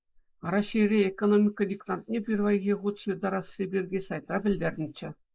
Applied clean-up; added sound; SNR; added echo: neural mask model Resemble Enhance denoiser.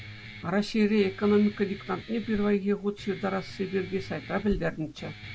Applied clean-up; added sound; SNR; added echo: none; Guitar; 17 dB; none.